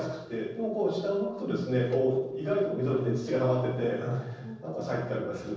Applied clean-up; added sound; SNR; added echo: neural separator model SepFormer DNS4.